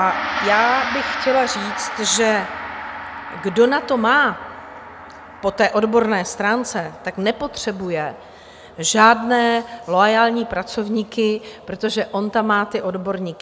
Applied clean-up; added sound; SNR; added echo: none; Gong; 11 dB; none.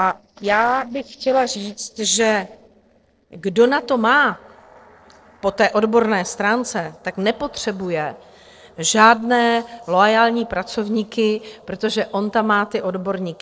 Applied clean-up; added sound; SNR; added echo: neural separator model SepFormer DNS4.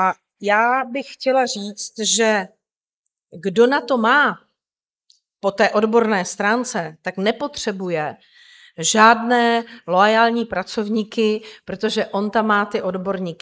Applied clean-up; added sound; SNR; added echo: neural mask model Resemble Enhance denoiser.